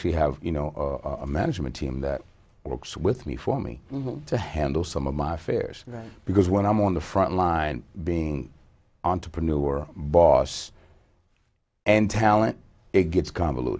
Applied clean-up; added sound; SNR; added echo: none; none; none; none.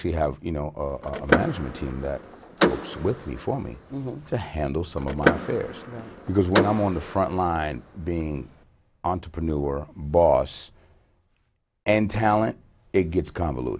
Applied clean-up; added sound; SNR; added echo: none; Door / Car; 3 dB; none.